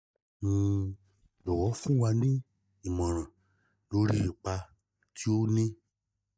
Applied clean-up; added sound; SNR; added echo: neural mask model DeepFilterNet 3.